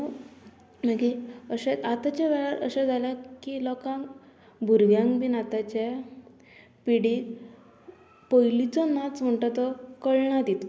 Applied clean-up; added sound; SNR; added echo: none; none; none; none.